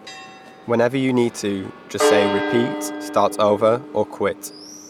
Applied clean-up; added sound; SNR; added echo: none; Church bell; 5 dB; none.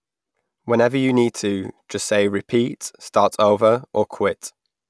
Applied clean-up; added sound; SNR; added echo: none; none; none; none.